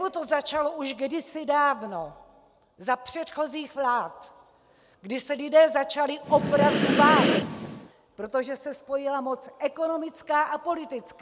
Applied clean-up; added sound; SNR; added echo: none; Breathing; -3 dB; none.